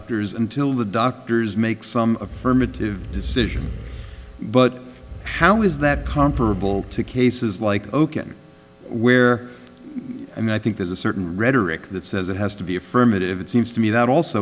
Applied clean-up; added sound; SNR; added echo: none; Animal; 10 dB; none.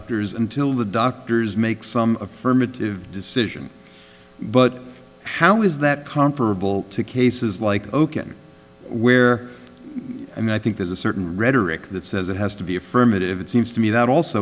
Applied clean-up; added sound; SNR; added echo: none; none; none; none.